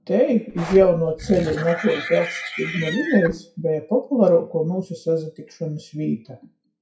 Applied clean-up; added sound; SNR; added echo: classical method WPE with log-MMSE.